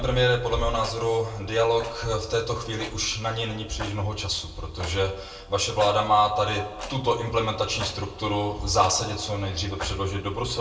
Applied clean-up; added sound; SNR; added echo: none; Clock; 17 dB; reverberation time 0.3 s.